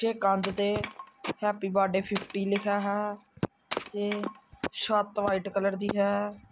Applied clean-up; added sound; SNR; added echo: none; Wood; 14 dB; none.